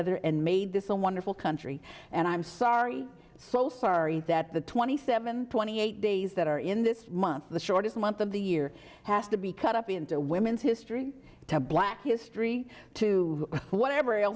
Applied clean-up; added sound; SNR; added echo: none; none; none; none.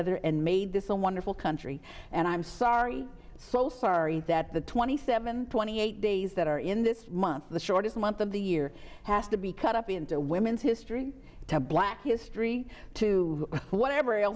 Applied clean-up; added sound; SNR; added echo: none; Wind; 18 dB; none.